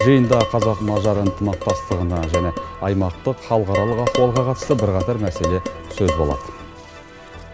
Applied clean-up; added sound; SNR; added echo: none; Dishes, pots, and pans; 7 dB; none.